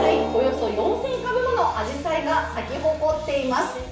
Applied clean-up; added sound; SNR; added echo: none; Drum; 7 dB; reverberation time 0.6 s.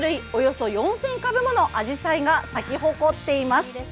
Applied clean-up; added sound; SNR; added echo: none; none; none; none.